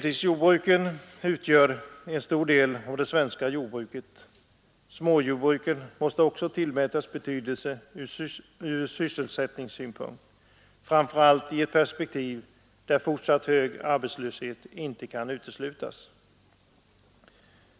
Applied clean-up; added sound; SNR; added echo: none; none; none; none.